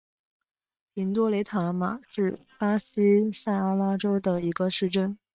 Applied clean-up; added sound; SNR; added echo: neural separator model SepFormer WHAM!.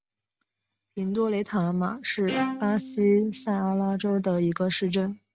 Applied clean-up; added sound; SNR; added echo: none; Bowed string instrument; 9 dB; none.